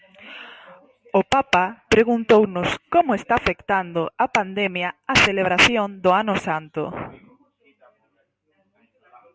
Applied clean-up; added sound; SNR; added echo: none; none; none; none.